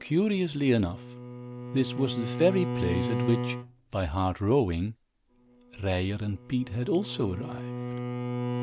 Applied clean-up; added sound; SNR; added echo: none; Bowed string instrument; 6 dB; none.